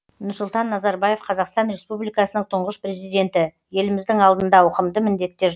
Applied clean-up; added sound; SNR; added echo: none; none; none; none.